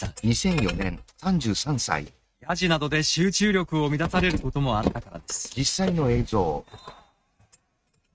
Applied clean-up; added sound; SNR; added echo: neural mask model RNNoise.